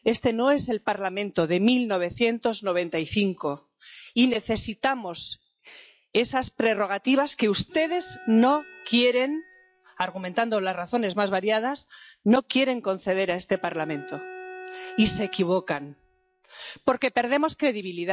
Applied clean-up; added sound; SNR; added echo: classical method log-MMSE.